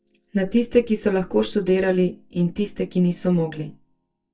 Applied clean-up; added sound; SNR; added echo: neural mask model DeepFilterNet 3.